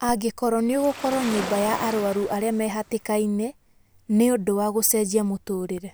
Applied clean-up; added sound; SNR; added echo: none; Waves, surf; 12 dB; none.